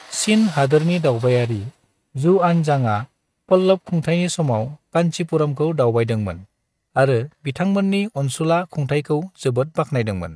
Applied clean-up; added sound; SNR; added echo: neural mask model RNNoise.